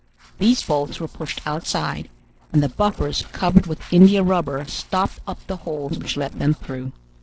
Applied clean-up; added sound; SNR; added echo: neural separator model SepFormer DNS4.